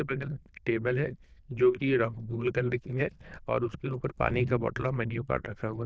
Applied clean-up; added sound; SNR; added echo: neural diffusion model UNIVERSE++.